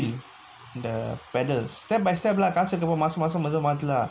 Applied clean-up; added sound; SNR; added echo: none; none; none; none.